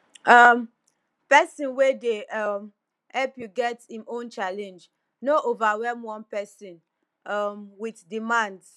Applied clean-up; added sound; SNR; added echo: none; none; none; none.